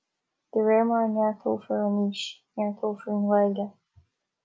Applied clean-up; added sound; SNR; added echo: none; none; none; none.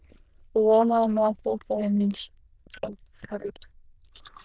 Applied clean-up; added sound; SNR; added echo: neural diffusion model UNIVERSE++.